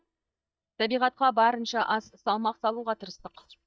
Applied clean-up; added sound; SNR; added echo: neural mask model DeepFilterNet 3.